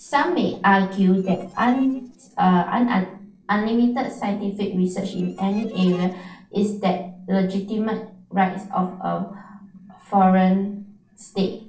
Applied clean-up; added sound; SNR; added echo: neural separator model SepFormer DNS4.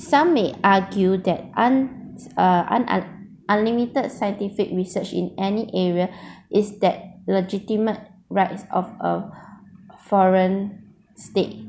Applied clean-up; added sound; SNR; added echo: none; none; none; none.